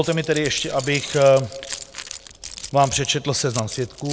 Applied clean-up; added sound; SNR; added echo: none; Keys jangling; 14 dB; none.